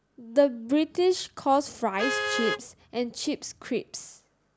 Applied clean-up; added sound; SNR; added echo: none; Vehicle horn, car horn, honking; 8 dB; none.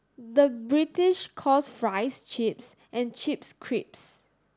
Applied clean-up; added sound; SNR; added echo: none; none; none; none.